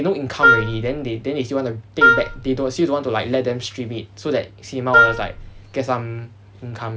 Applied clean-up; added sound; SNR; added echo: none; Wind instrument, woodwind instrument; -5 dB; none.